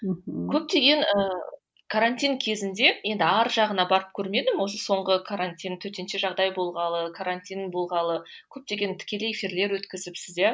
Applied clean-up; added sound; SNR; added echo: none; none; none; none.